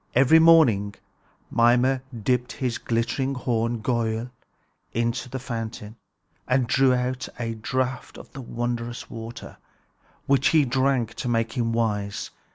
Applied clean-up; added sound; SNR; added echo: none; none; none; none.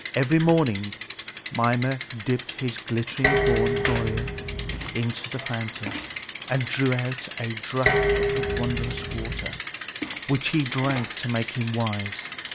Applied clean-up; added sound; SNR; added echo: none; Bicycle + Dishes, pots, and pans; 0 dB; none.